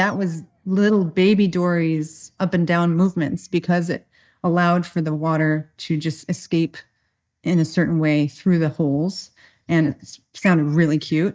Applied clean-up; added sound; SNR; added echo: neural mask model DeepFilterNet 3.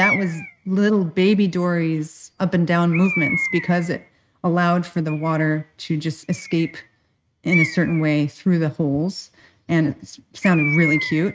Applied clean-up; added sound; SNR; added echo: neural mask model RNNoise.